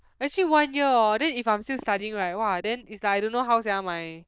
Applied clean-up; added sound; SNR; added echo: neural diffusion model UNIVERSE++.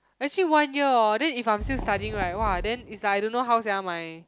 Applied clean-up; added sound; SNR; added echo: none; Fireworks; 14 dB; none.